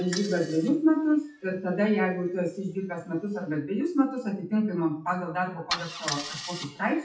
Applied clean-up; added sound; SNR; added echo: classical method WPE with log-MMSE.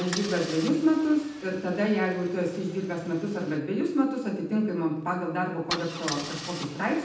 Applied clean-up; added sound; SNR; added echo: none; Idling / Engine starting / Car; 14 dB; reverberation time 0.8 s.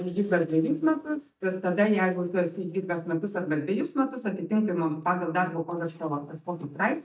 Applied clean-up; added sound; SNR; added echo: neural mask model DeepFilterNet 3.